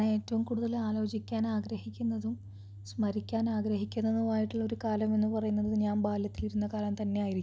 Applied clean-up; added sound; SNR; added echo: none; none; none; none.